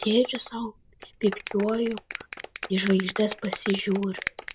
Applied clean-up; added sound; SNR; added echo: none; Clapping; 11 dB; none.